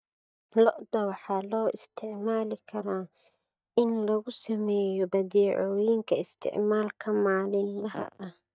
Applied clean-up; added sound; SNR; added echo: neural mask model DeepFilterNet 3.